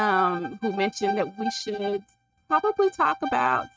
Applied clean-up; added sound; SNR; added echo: neural mask model RNNoise.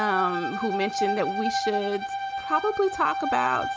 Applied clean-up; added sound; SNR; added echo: none; Bowed string instrument; 3 dB; none.